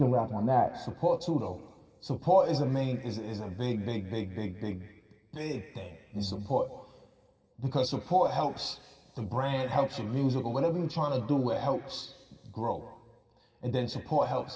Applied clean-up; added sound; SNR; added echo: none; none; none; reverberation time 2.0 s.